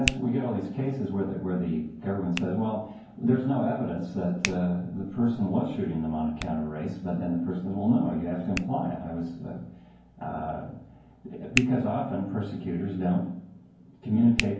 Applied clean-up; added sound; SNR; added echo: none; Hands; 12 dB; reverberation time 0.9 s.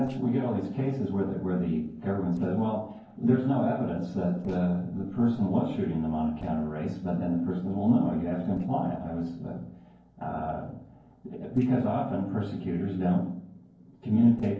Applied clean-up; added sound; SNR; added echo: neural separator model SepFormer DNS4.